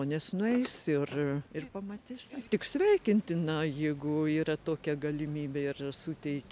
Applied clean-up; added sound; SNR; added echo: none; Car; 17 dB; none.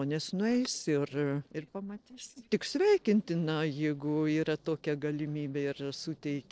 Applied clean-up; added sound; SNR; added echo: neural separator model SepFormer DNS4.